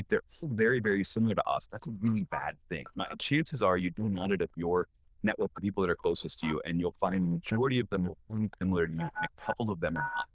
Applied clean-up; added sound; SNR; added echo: neural diffusion model UNIVERSE++.